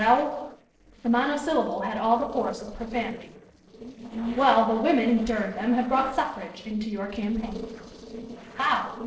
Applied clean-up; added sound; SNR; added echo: neural separator model SepFormer DNS4.